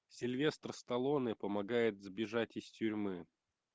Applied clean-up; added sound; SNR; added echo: none; none; none; none.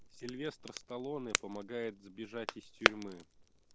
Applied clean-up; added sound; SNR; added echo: none; Crackle; -4 dB; none.